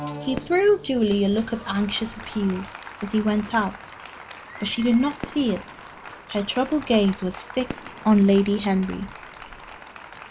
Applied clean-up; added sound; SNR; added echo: none; Fireworks + Applause; 15 dB; none.